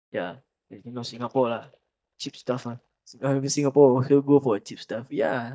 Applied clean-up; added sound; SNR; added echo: neural mask model DeepFilterNet 3.